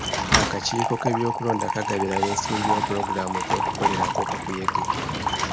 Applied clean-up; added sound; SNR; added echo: none; Fill (with liquid) / Trickle, dribble + Slam; -3 dB; none.